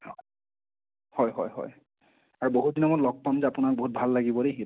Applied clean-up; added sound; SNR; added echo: none; none; none; none.